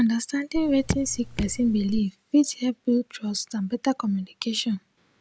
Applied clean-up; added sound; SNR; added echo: none; Raindrop / Drip; 7 dB; none.